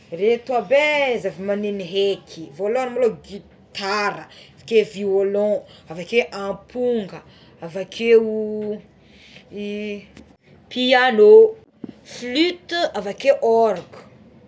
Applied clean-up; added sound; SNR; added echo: none; none; none; none.